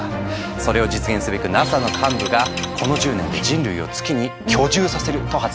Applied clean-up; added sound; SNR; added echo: none; none; none; none.